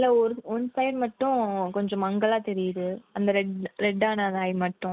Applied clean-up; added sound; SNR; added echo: none; none; none; none.